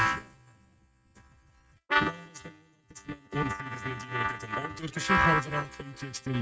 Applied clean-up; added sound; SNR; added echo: neural mask model RNNoise.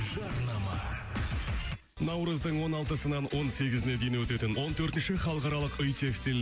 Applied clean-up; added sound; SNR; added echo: none; none; none; none.